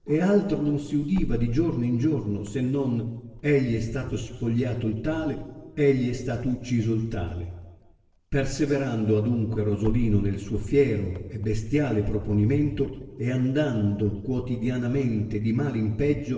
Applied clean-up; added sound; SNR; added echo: neural separator model SepFormer DNS4.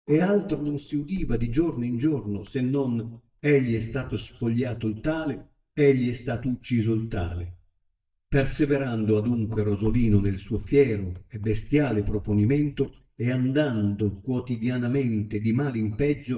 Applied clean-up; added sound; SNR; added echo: neural mask model DeepFilterNet 3.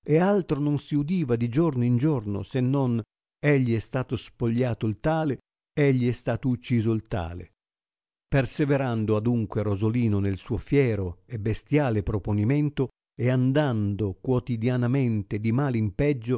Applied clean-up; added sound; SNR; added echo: none; none; none; none.